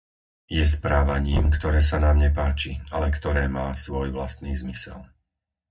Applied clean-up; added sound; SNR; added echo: neural mask model DeepFilterNet 3.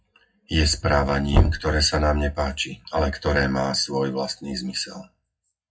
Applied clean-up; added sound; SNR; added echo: classical method WPE with log-MMSE.